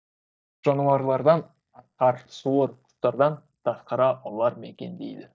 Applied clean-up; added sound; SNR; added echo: neural mask model DeepFilterNet 3.